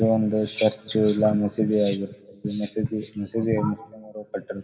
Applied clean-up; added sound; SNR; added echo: none; none; none; reverberation time 0.4 s.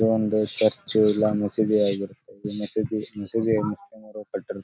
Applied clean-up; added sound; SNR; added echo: none; none; none; none.